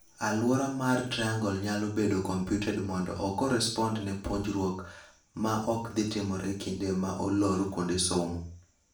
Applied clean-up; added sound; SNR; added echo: none; none; none; reverberation time 0.4 s.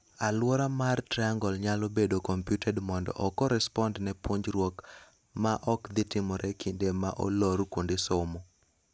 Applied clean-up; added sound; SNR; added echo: none; none; none; none.